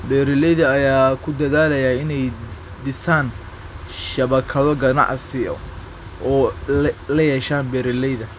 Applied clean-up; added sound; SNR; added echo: none; none; none; none.